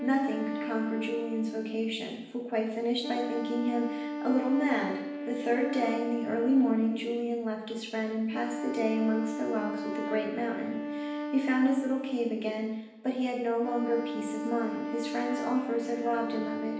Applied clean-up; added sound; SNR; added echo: none; Wind instrument, woodwind instrument; 6 dB; reverberation time 0.9 s.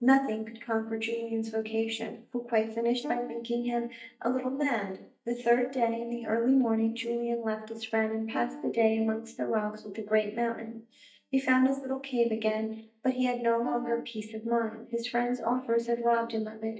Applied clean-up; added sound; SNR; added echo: neural mask model DeepFilterNet 3.